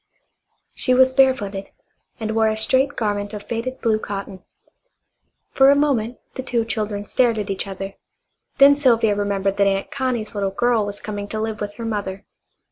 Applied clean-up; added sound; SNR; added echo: none; none; none; none.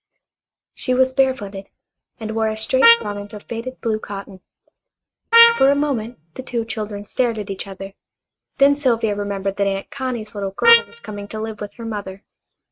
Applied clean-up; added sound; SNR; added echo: neural mask model RNNoise.